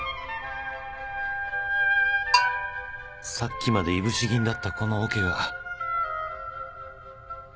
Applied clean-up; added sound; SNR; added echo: none; Bell; 4 dB; none.